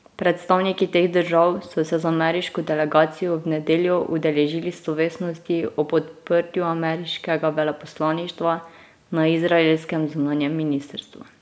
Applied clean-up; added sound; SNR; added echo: none; none; none; none.